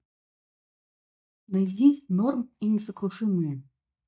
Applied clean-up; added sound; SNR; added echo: neural mask model DeepFilterNet 3.